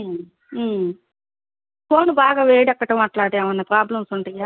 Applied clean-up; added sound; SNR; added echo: none; none; none; none.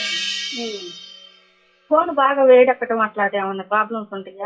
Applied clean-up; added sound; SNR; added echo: classical method WPE with log-MMSE.